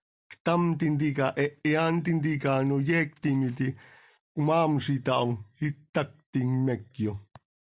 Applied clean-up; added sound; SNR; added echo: none; none; none; none.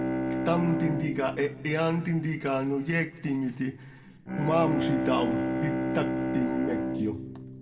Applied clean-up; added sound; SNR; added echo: none; Bowed string instrument; 2 dB; reverberation time 1.7 s.